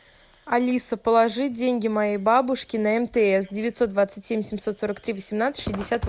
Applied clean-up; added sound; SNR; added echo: none; none; none; none.